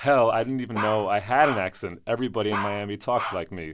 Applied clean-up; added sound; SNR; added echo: none; Bark; 9 dB; none.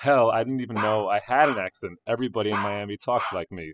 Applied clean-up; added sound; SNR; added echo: classical method spectral subtraction.